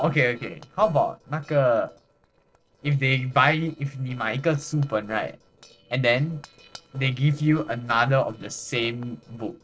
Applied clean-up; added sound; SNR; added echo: neural separator model SepFormer DNS4.